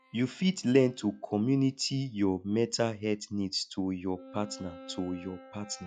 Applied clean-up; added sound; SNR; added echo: classical method log-MMSE.